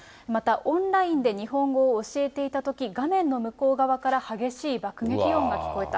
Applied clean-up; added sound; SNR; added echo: none; none; none; none.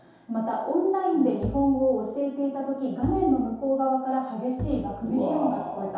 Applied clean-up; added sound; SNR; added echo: none; Bowed string instrument; 12 dB; reverberation time 0.8 s.